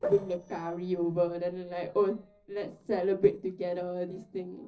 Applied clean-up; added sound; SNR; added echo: neural separator model SepFormer DNS4.